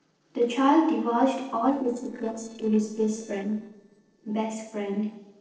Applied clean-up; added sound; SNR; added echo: neural separator model SepFormer DNS4.